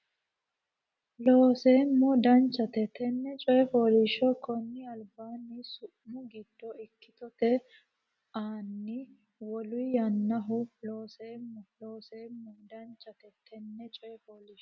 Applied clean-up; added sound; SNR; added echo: none; none; none; none.